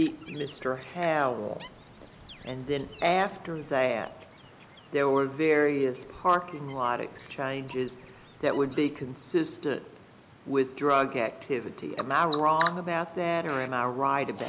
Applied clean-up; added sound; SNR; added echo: none; Bird vocalization, bird call, bird song; 18 dB; none.